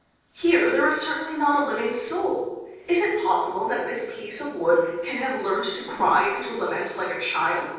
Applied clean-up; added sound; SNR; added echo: neural separator model SepFormer DNS4.